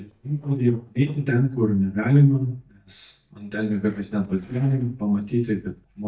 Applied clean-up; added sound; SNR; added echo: neural mask model DeepFilterNet 3.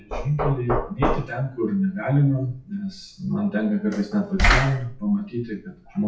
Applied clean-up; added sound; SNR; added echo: classical method WPE with log-MMSE.